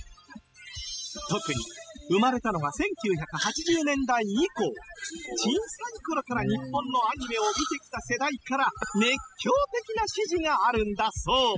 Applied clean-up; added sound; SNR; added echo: classical method spectral subtraction.